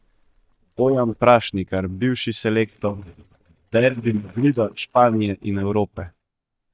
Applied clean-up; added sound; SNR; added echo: neural mask model DeepFilterNet 3.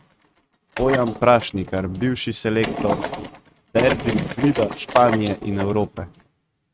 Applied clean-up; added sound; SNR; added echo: neural mask model RNNoise.